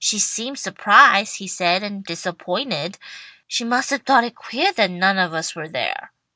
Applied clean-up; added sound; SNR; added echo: none; none; none; none.